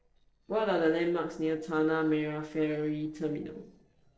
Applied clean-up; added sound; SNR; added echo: neural separator model SepFormer DNS4.